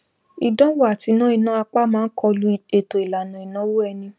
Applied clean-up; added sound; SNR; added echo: none; none; none; none.